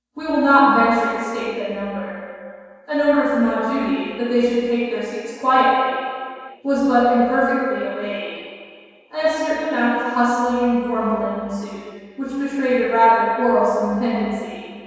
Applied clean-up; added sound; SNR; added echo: none; none; none; reverberation time 1.9 s.